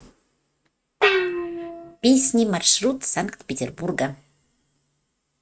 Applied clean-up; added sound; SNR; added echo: neural mask model RNNoise.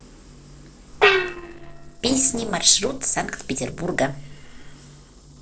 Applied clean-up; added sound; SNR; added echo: neural separator model SepFormer DNS4.